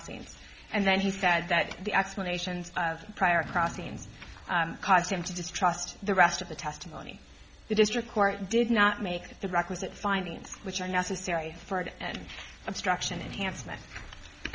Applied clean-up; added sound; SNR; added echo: none; Drawer open or close; 16 dB; none.